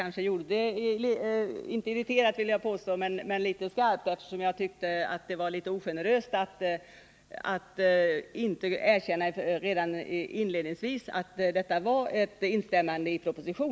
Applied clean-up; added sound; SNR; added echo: none; none; none; none.